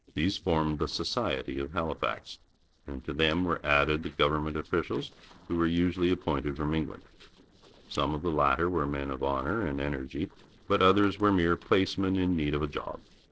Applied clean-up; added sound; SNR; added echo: neural separator model SepFormer DNS4.